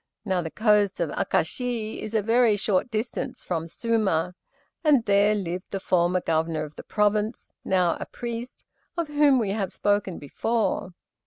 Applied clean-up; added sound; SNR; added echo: none; none; none; none.